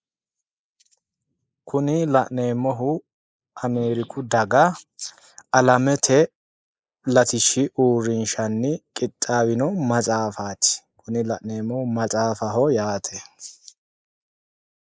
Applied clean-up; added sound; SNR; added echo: neural mask model Resemble Enhance denoiser.